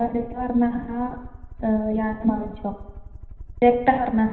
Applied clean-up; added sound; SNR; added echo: none; Aircraft; 15 dB; reverberation time 0.9 s.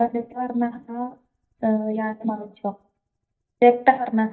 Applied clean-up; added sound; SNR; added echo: neural mask model DeepFilterNet 3.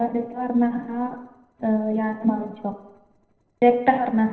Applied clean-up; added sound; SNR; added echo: neural separator model SepFormer DNS4.